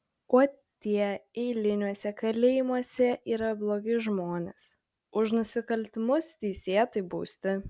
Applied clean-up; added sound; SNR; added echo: none; none; none; none.